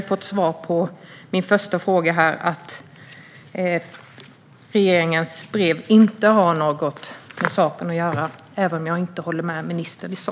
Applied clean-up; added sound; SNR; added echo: none; none; none; none.